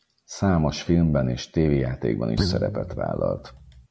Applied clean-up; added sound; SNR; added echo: none; Guitar; 6 dB; none.